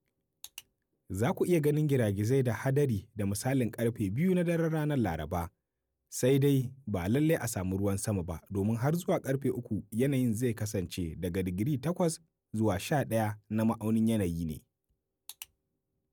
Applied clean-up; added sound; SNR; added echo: none; none; none; none.